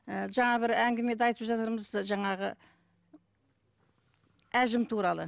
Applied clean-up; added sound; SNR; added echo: none; none; none; none.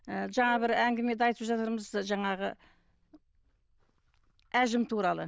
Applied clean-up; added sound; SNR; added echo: neural diffusion model UNIVERSE++.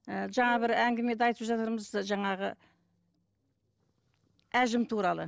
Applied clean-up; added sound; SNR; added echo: neural separator model SepFormer DNS4.